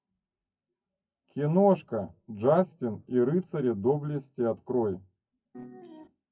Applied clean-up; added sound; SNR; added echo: classical method WPE with log-MMSE.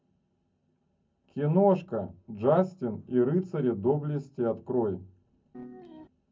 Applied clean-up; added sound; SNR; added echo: none; Piano; 16 dB; reverberation time 0.3 s.